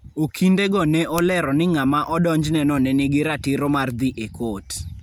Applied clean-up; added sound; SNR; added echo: none; Finger snapping; 20 dB; none.